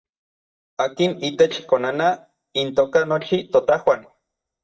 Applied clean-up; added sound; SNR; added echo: neural mask model DeepFilterNet 3.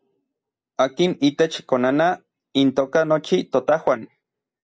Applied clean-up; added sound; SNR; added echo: none; none; none; none.